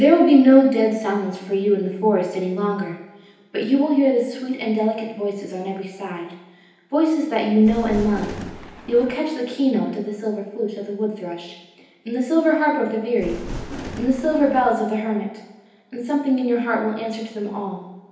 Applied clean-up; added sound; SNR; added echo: none; Thunder; 12 dB; reverberation time 0.9 s.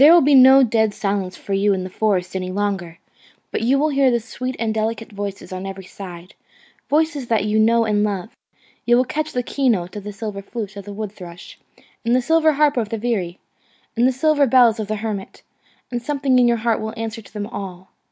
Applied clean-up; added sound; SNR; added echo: none; none; none; none.